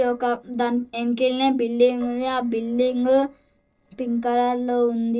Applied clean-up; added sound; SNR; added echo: neural separator model SepFormer DNS4.